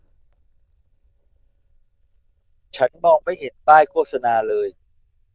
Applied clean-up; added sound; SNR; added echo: neural diffusion model UNIVERSE++.